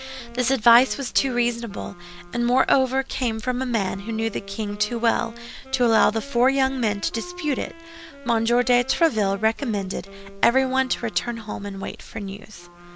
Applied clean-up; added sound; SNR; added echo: none; Wind instrument, woodwind instrument; 20 dB; none.